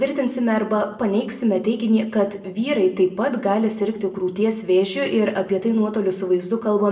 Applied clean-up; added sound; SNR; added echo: none; none; none; reverberation time 0.6 s.